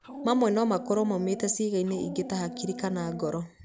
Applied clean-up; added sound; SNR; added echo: none; Dog; 12 dB; none.